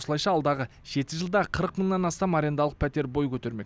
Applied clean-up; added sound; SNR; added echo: none; none; none; none.